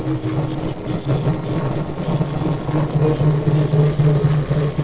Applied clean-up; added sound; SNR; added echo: neural separator model SepFormer DNS4.